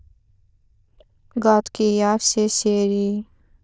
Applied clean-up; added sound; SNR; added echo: neural diffusion model UNIVERSE++.